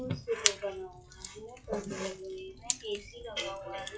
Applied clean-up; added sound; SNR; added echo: classical method WPE with log-MMSE.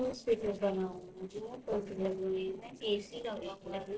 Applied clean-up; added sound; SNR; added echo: neural separator model SepFormer DNS4.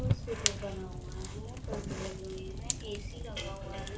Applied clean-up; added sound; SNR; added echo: none; Fire; -5 dB; reverberation time 0.3 s.